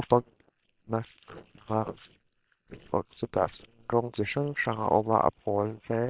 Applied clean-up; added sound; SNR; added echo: neural separator model SepFormer WHAM!.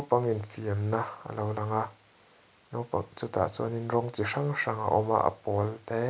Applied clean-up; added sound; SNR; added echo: none; none; none; none.